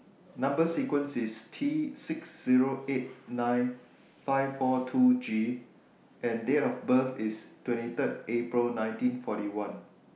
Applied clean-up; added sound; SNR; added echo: none; none; none; none.